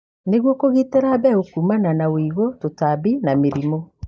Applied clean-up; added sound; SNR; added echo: neural mask model DeepFilterNet 3.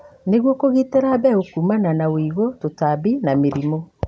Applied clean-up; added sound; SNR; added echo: none; Knock / Wood; 18 dB; none.